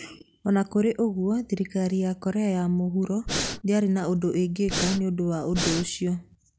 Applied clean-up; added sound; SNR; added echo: none; Breathing; 3 dB; none.